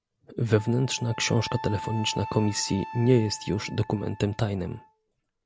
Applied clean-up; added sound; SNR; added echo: none; Wind instrument, woodwind instrument; 14 dB; none.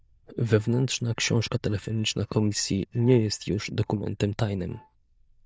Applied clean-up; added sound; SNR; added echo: neural diffusion model UNIVERSE++.